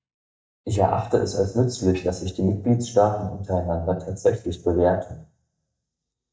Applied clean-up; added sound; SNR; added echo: neural mask model DeepFilterNet 3.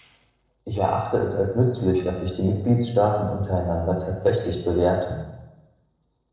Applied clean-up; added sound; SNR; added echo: neural separator model SepFormer DNS4.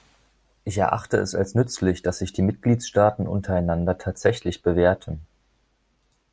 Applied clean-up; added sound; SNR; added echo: none; none; none; none.